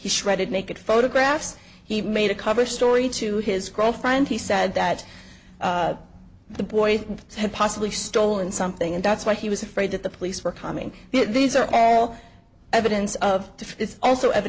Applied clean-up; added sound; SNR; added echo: none; none; none; none.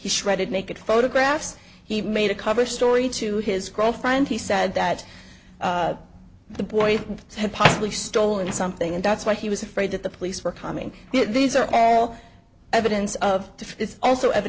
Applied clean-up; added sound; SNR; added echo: none; Microwave oven; 12 dB; none.